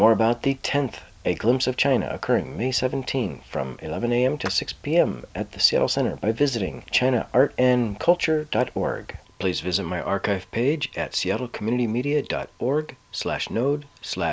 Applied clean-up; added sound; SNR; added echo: none; Clapping; 19 dB; none.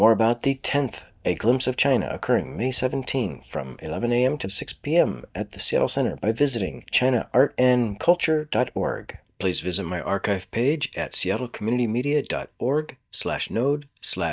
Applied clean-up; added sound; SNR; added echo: neural mask model DeepFilterNet 3.